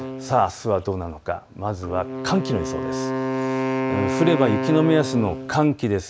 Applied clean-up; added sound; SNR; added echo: none; Wind instrument, woodwind instrument; 4 dB; none.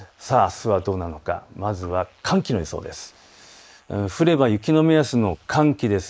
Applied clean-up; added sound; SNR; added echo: neural mask model Resemble Enhance denoiser.